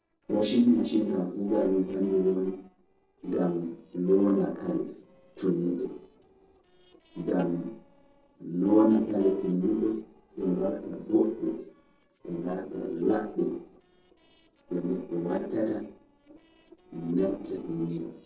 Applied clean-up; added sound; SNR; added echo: neural separator model SepFormer DNS4.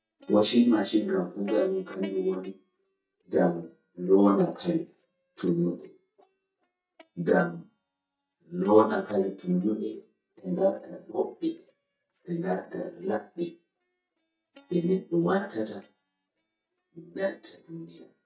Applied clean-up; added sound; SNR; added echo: neural mask model DeepFilterNet 3.